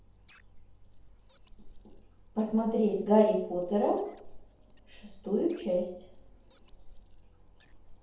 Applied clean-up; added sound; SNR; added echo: none; Bird; -2 dB; reverberation time 0.7 s.